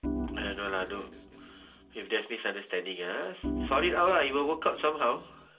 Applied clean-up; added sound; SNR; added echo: none; Organ; 8 dB; reverberation time 0.2 s.